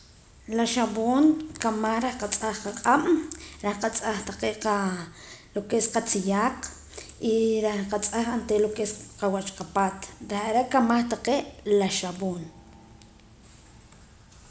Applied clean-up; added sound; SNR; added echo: none; none; none; none.